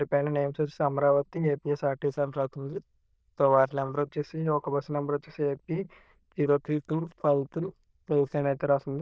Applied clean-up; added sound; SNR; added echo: neural diffusion model UNIVERSE++.